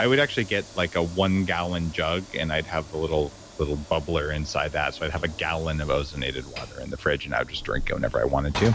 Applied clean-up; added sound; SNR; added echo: none; Sliding door / Train; 16 dB; none.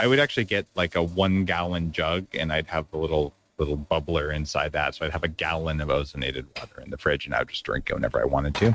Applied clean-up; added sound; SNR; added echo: neural mask model RNNoise.